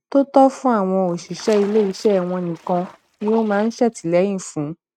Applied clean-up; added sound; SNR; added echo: neural mask model RNNoise.